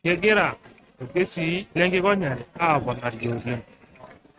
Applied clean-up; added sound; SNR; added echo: neural mask model RNNoise.